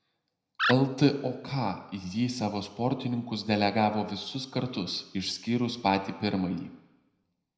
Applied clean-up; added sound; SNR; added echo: none; Animal; 4 dB; reverberation time 0.7 s.